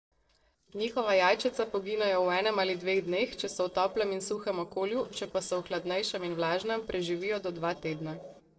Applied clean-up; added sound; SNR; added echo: neural separator model SepFormer DNS4.